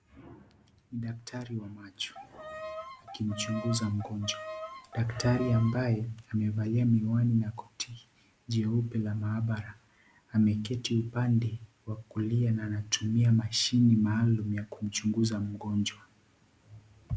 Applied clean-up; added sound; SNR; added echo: none; Bowed string instrument; 12 dB; none.